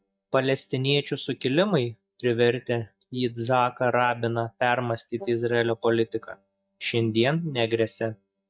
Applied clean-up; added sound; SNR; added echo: neural mask model DeepFilterNet 3.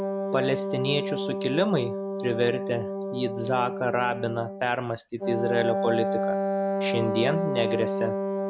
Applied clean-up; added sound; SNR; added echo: none; Wind instrument, woodwind instrument; 1 dB; none.